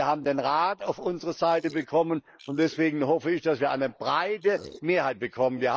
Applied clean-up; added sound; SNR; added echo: neural mask model Resemble Enhance denoiser.